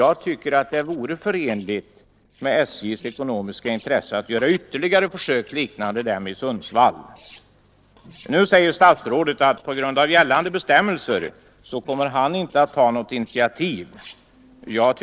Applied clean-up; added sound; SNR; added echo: neural separator model SepFormer DNS4.